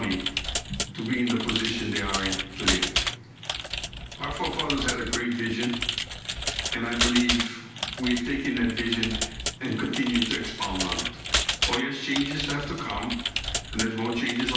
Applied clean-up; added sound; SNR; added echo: none; Computer keyboard; 1 dB; reverberation time 0.9 s.